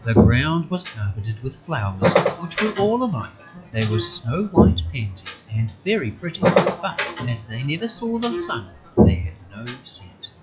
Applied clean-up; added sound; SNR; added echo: classical method log-MMSE.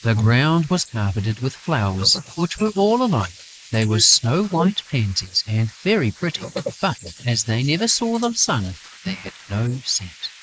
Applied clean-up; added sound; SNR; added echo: neural mask model Resemble Enhance denoiser.